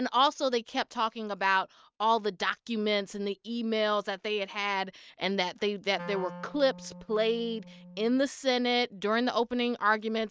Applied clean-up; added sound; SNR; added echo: neural mask model RNNoise.